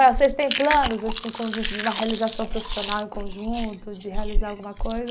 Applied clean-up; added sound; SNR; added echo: none; Chewing, mastication; 1 dB; none.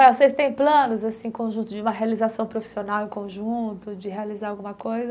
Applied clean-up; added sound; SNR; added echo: none; none; none; none.